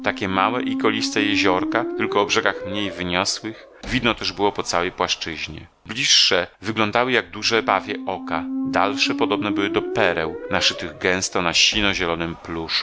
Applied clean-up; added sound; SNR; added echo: none; Squeak; 8 dB; none.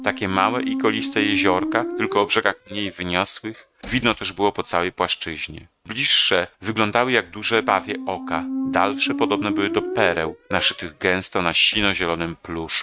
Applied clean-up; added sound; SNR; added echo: neural mask model RNNoise.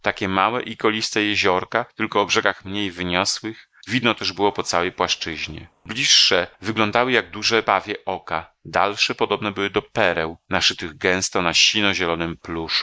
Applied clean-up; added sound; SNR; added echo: neural mask model Resemble Enhance denoiser.